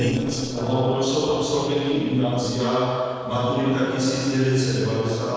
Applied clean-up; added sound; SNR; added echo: neural separator model SepFormer DNS4.